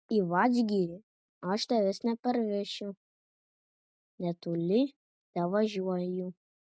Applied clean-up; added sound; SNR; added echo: none; none; none; none.